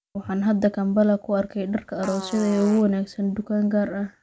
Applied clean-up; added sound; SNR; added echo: none; Fart; 16 dB; none.